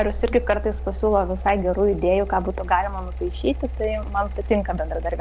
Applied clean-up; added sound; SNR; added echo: none; Mechanical fan; 7 dB; none.